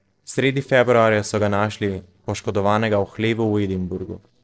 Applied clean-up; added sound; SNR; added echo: neural separator model SepFormer DNS4.